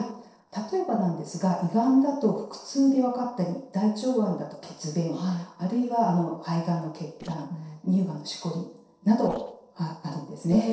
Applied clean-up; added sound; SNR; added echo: neural separator model SepFormer DNS4.